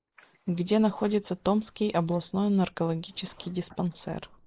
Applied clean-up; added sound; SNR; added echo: neural mask model Resemble Enhance denoiser.